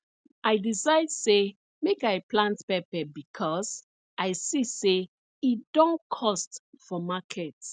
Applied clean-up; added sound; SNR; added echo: none; none; none; none.